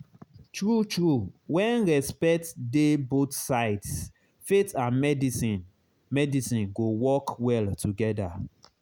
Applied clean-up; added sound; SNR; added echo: none; none; none; none.